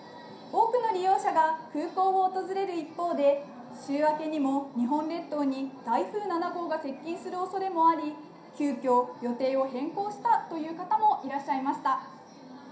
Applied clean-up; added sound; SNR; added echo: none; none; none; reverberation time 0.5 s.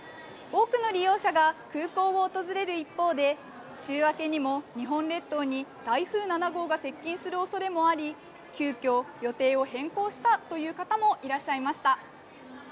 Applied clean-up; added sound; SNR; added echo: none; none; none; none.